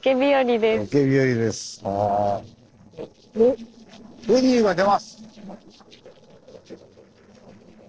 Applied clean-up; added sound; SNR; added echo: neural separator model SepFormer DNS4.